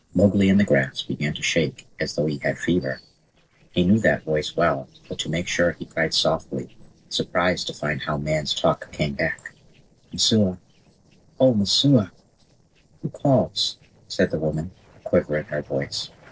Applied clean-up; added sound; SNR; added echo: neural separator model SepFormer DNS4.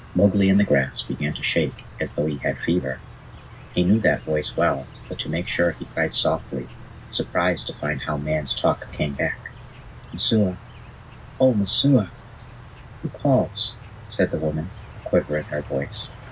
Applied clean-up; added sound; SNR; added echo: none; Insect; 17 dB; reverberation time 0.4 s.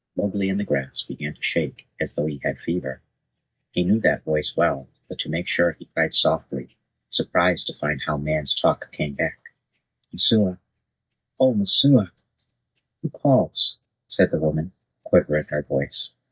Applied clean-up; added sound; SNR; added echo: neural mask model DeepFilterNet 3.